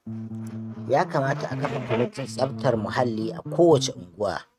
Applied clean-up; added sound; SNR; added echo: neural mask model RNNoise.